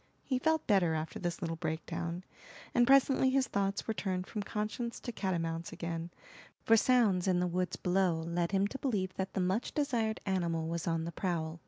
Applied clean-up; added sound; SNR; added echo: none; none; none; none.